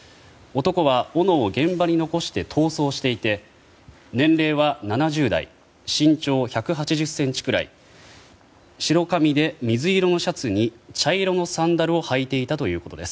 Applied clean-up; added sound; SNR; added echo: none; none; none; none.